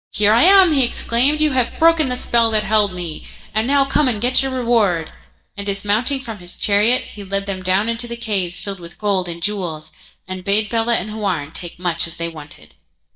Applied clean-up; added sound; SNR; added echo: neural mask model DeepFilterNet 3.